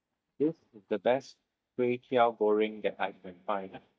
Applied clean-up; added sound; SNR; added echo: neural mask model DeepFilterNet 3.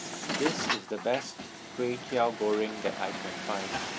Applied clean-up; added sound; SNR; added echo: none; Truck; 4 dB; none.